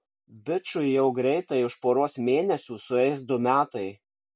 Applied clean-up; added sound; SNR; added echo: none; none; none; none.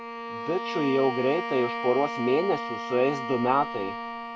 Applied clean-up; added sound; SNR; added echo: none; Bowed string instrument; 6 dB; none.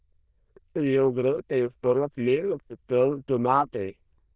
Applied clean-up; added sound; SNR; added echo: neural diffusion model UNIVERSE++.